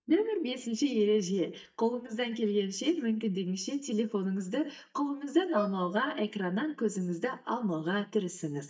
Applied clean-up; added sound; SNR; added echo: neural mask model DeepFilterNet 3.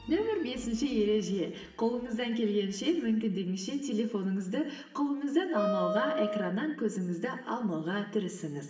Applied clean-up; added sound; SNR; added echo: none; Wind instrument, woodwind instrument; 2 dB; reverberation time 0.9 s.